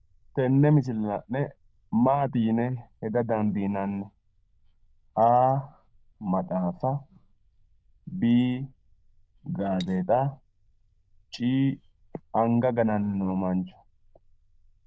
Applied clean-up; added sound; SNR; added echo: neural diffusion model UNIVERSE++.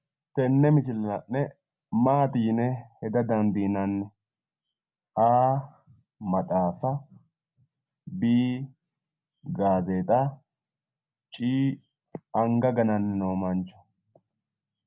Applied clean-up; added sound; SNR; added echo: none; none; none; none.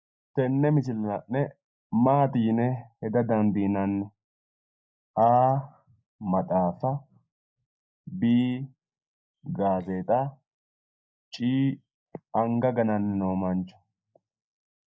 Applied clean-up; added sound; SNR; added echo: neural mask model DeepFilterNet 3.